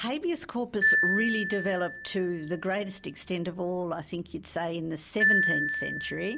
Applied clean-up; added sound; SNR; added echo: none; Marimba, xylophone; -1 dB; none.